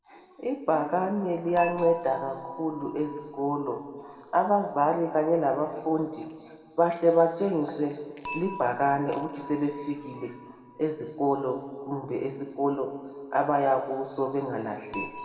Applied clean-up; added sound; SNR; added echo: none; Dishes, pots, and pans / Chink, clink; 18 dB; reverberation time 1.8 s.